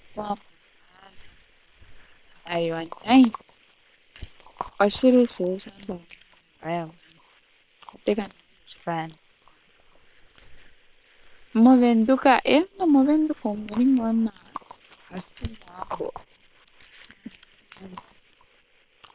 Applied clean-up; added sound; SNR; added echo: neural separator model SepFormer WHAM!.